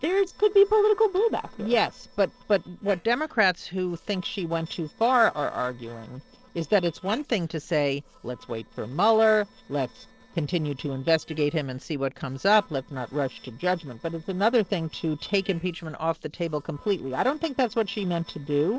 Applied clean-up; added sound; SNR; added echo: neural separator model SepFormer DNS4.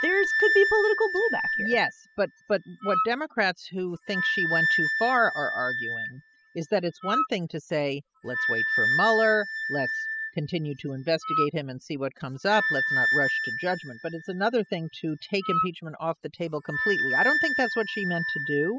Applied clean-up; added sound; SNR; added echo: classical method spectral subtraction.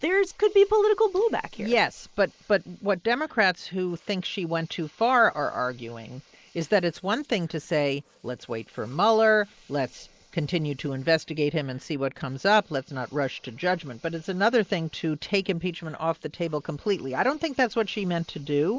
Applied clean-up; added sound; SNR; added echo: neural mask model Resemble Enhance denoiser.